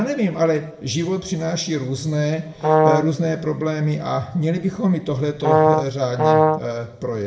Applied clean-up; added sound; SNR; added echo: none; Brass instrument; -5 dB; reverberation time 0.5 s.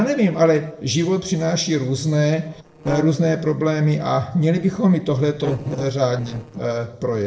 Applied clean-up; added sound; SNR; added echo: neural separator model SepFormer DNS4.